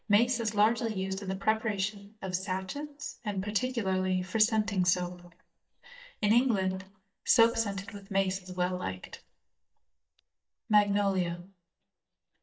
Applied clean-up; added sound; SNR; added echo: neural mask model DeepFilterNet 3.